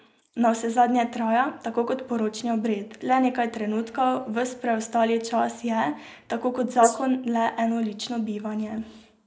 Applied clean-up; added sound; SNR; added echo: neural mask model Resemble Enhance denoiser.